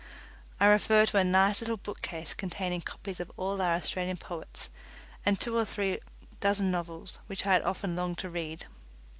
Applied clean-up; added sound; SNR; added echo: none; none; none; none.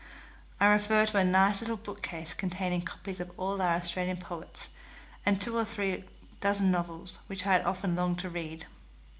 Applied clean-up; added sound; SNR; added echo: none; Frog; 19 dB; reverberation time 0.4 s.